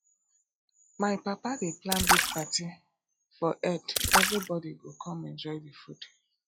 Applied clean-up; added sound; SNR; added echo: classical method log-MMSE.